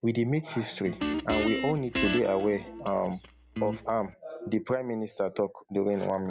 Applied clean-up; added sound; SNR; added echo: none; Guitar; 5 dB; none.